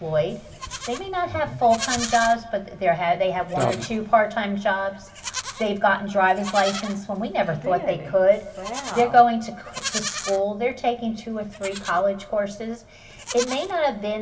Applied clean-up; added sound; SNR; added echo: none; Livestock, farm animals, working animals; 14 dB; reverberation time 1.3 s.